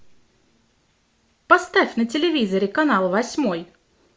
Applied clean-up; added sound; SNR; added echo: none; none; none; none.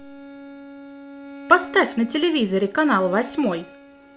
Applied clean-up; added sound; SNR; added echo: none; Bowed string instrument; 17 dB; none.